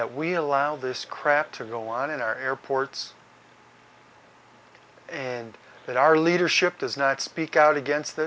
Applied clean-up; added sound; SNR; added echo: none; none; none; none.